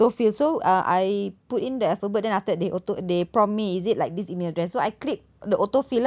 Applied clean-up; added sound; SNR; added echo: none; none; none; none.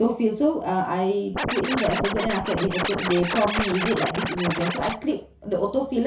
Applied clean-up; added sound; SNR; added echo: none; Scratching (performance technique); 4 dB; reverberation time 0.3 s.